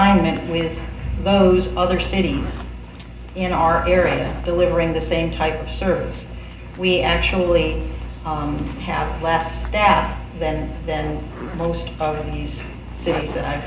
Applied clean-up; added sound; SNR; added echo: none; Zipper (clothing); 19 dB; reverberation time 0.4 s.